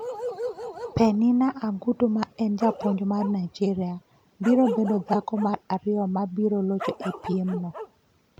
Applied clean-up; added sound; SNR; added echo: none; Bark; 12 dB; none.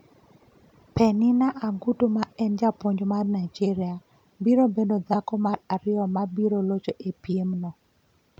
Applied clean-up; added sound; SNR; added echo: none; none; none; none.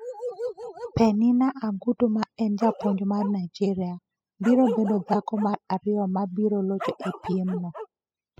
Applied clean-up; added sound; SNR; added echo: classical method spectral subtraction.